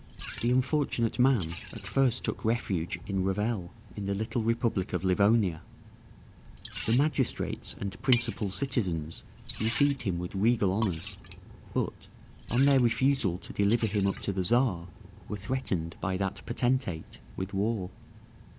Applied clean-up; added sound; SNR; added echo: none; Liquid; 15 dB; none.